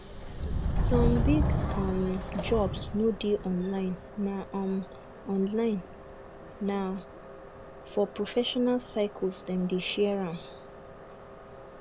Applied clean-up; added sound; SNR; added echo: none; Subway, metro, underground; 3 dB; none.